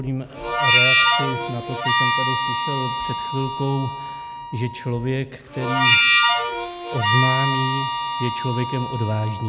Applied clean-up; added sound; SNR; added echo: none; Harmonica; -5 dB; none.